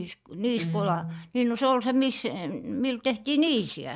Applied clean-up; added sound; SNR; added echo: neural mask model RNNoise.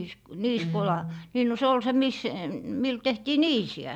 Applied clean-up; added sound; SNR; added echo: none; Guitar; 9 dB; none.